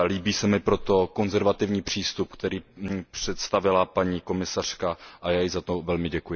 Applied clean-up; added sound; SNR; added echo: none; none; none; none.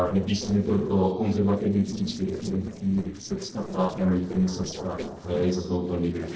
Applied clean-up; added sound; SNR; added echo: neural separator model SepFormer DNS4.